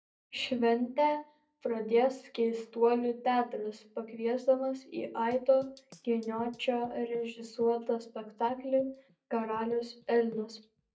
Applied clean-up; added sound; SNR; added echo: neural mask model DeepFilterNet 3.